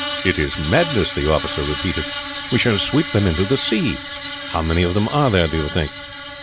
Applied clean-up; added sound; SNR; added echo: none; Screech; 9 dB; none.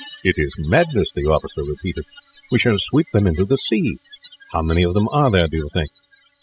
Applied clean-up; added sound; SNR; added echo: classical method spectral subtraction.